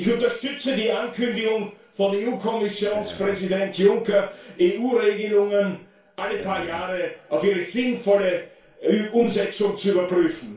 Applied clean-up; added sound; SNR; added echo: none; Burping, eructation; 16 dB; reverberation time 0.3 s.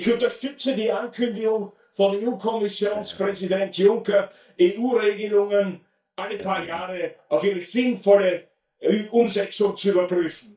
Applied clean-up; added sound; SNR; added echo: neural mask model DeepFilterNet 3.